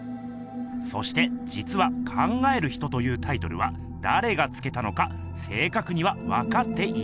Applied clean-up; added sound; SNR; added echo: none; none; none; none.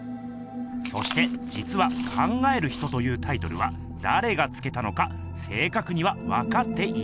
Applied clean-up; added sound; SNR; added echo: none; Chewing, mastication; 15 dB; none.